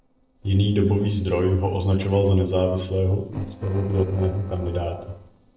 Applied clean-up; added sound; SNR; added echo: neural separator model SepFormer DNS4.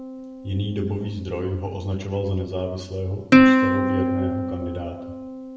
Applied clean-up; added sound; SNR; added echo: none; Plucked string instrument; -5 dB; reverberation time 0.8 s.